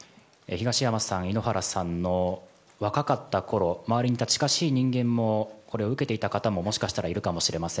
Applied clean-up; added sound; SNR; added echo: none; none; none; none.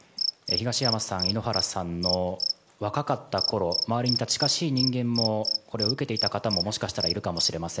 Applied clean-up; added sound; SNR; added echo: neural mask model Resemble Enhance denoiser.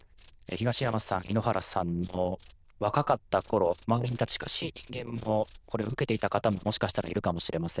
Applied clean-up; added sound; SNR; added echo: neural diffusion model UNIVERSE++.